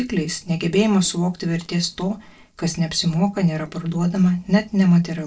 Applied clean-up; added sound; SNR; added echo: neural separator model SepFormer DNS4.